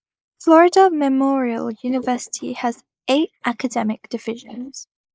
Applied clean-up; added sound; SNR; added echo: neural mask model Resemble Enhance denoiser.